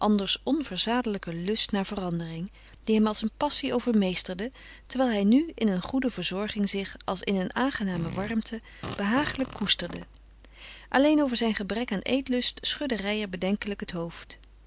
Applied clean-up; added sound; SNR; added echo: none; Fart; 13 dB; none.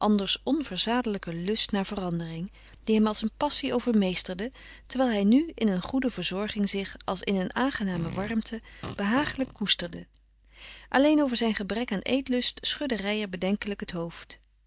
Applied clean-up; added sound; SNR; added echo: neural mask model DeepFilterNet 3.